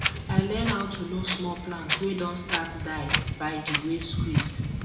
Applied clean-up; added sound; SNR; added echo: none; Wind; -1 dB; reverberation time 0.8 s.